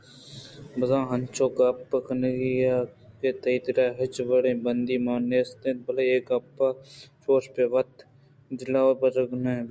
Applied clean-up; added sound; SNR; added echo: none; none; none; none.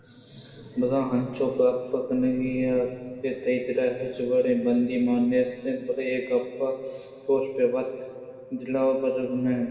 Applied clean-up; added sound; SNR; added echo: none; none; none; reverberation time 1.9 s.